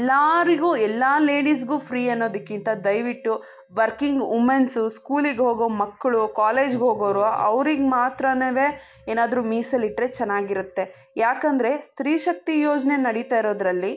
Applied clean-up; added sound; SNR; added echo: neural mask model DeepFilterNet 3.